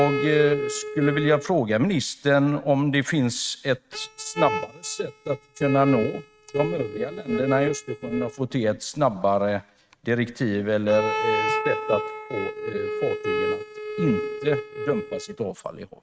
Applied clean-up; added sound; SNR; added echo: neural mask model RNNoise.